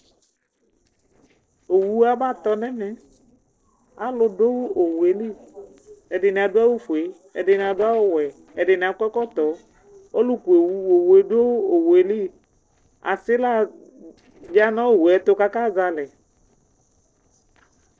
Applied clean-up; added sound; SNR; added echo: neural separator model SepFormer DNS4.